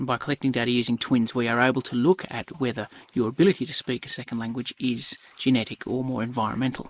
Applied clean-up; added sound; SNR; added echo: neural mask model Resemble Enhance denoiser.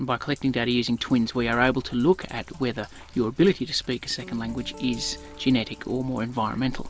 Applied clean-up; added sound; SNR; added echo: none; Sink (filling or washing) + Guitar; 17 dB; none.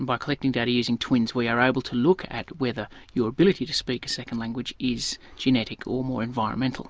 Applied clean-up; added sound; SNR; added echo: none; none; none; none.